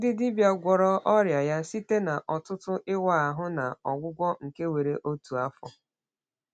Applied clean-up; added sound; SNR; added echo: none; none; none; none.